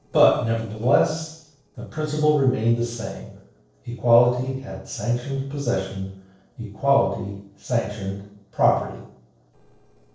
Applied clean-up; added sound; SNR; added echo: neural separator model SepFormer DNS4.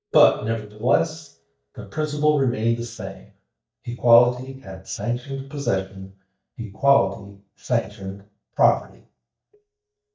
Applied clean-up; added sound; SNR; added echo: neural mask model DeepFilterNet 3.